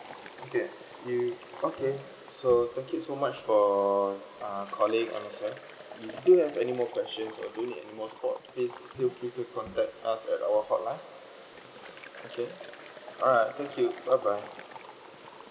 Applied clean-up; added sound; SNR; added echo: none; Liquid; 18 dB; none.